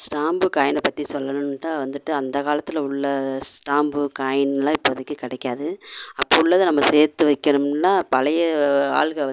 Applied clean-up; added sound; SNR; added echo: none; none; none; none.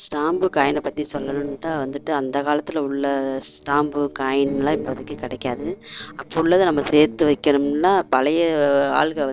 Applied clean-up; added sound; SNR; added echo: neural separator model SepFormer DNS4.